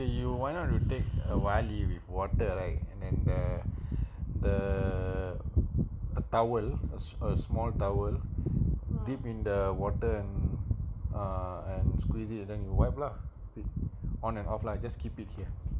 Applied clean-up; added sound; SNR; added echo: none; none; none; none.